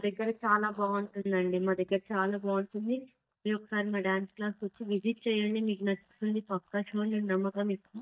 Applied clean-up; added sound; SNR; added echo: neural mask model DeepFilterNet 3.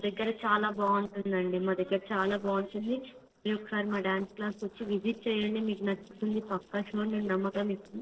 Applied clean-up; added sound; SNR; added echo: neural separator model SepFormer DNS4.